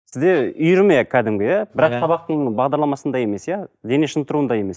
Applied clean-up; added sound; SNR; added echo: neural mask model DeepFilterNet 3.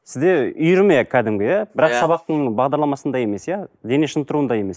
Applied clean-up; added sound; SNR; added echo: neural mask model Resemble Enhance denoiser.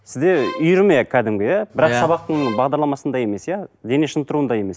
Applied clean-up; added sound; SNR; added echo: none; Bowed string instrument; 16 dB; none.